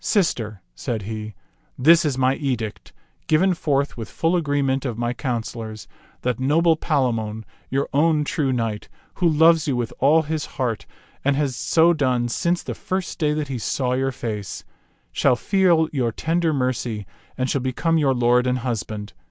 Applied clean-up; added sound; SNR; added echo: none; none; none; none.